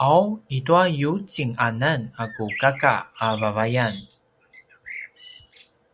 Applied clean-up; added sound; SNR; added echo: none; Bird; 16 dB; none.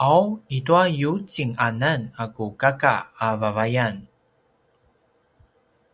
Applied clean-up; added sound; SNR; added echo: none; none; none; none.